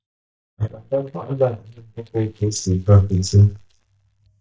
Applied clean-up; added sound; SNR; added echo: neural mask model DeepFilterNet 3.